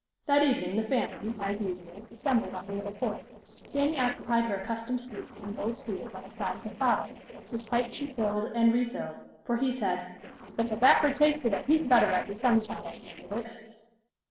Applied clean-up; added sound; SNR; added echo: neural separator model SepFormer DNS4.